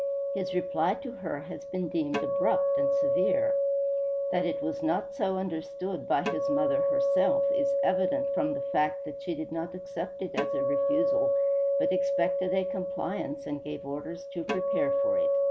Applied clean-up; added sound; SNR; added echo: none; Acoustic guitar; -4 dB; none.